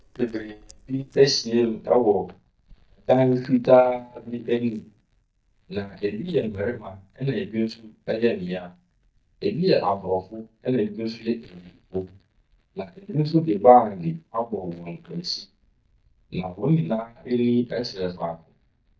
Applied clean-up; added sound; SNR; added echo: neural mask model DeepFilterNet 3.